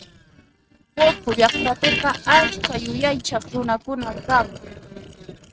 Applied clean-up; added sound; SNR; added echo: neural mask model RNNoise.